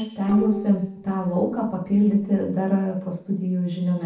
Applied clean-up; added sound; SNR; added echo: neural separator model SepFormer DNS4.